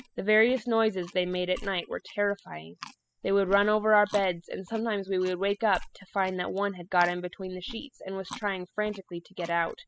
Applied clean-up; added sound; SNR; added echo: classical method spectral subtraction.